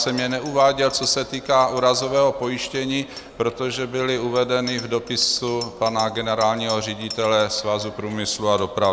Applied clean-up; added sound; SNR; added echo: none; Bicycle bell; 19 dB; none.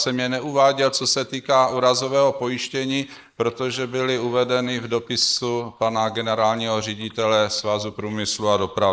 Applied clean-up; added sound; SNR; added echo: neural mask model Resemble Enhance denoiser.